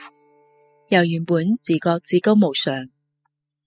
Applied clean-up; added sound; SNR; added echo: classical method spectral subtraction.